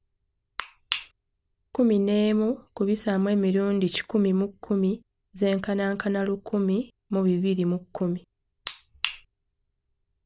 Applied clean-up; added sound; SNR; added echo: none; none; none; none.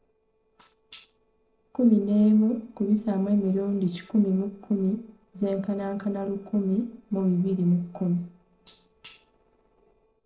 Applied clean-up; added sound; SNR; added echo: neural separator model SepFormer DNS4.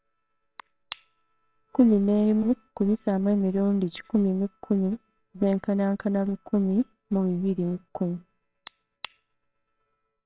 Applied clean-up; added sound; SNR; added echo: neural separator model SepFormer WHAMR!.